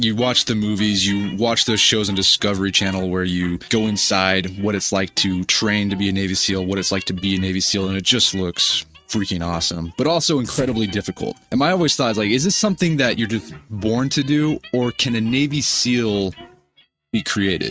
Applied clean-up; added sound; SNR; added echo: neural mask model RNNoise.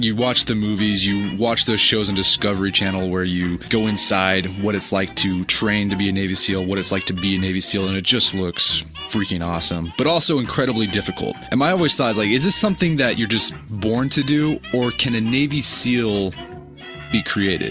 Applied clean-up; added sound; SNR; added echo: none; none; none; none.